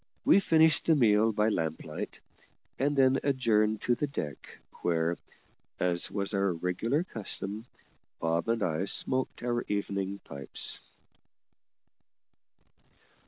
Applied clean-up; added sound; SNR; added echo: none; none; none; none.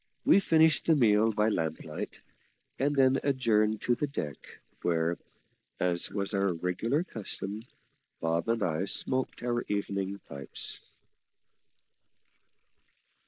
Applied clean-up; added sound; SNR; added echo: neural mask model Resemble Enhance denoiser.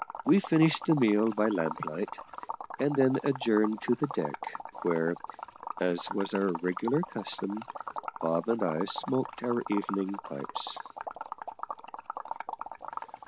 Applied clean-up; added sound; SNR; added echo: none; Liquid; 10 dB; none.